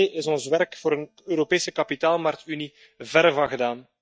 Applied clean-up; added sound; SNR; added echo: neural mask model DeepFilterNet 3.